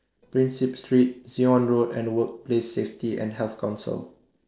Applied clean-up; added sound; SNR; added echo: neural separator model SepFormer DNS4.